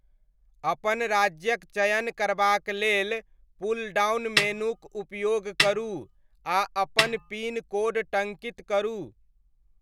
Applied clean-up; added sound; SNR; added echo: none; Snare drum; 2 dB; none.